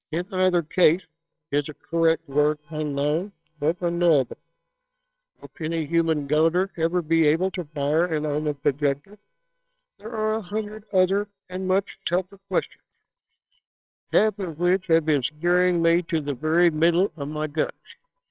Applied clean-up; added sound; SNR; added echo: neural separator model SepFormer WHAMR!.